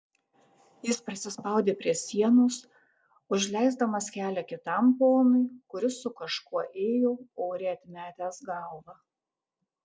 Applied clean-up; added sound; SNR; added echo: none; none; none; none.